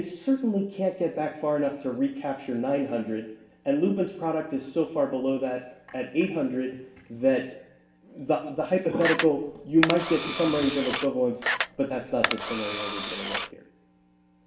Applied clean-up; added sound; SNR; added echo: none; Camera; 3 dB; reverberation time 0.7 s.